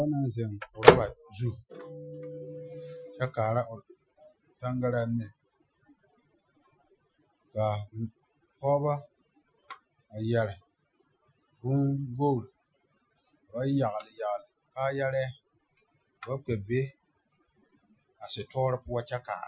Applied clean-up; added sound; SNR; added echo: classical method Wiener filter.